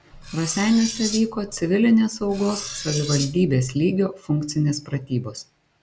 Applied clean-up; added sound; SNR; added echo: none; Cutlery, silverware; 11 dB; none.